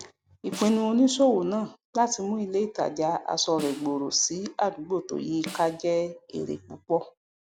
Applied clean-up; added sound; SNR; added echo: none; Snare drum; 19 dB; none.